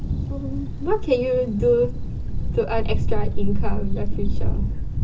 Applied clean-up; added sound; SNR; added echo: none; Thunder; -5 dB; reverberation time 0.2 s.